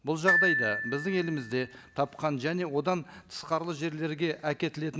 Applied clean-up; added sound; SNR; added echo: none; Glockenspiel; 2 dB; none.